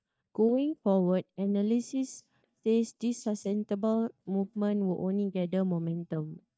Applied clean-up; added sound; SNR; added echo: neural mask model DeepFilterNet 3.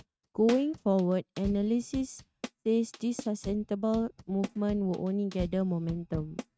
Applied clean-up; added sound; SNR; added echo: neural mask model RNNoise.